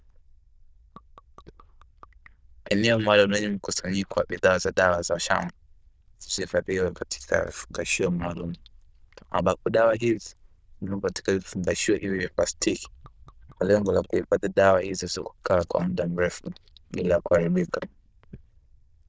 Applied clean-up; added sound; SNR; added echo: neural diffusion model UNIVERSE++.